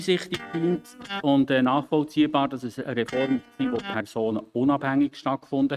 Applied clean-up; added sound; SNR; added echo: neural mask model RNNoise.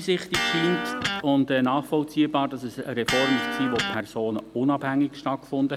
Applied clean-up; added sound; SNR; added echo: none; Electric guitar; 6 dB; none.